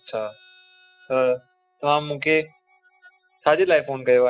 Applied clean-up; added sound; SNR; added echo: classical method spectral subtraction.